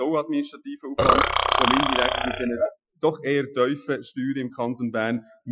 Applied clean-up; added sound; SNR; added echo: classical method Wiener filter.